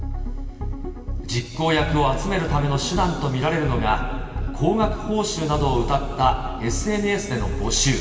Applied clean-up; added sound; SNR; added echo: none; none; none; reverberation time 2.5 s.